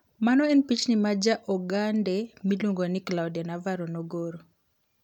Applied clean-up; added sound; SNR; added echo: none; none; none; none.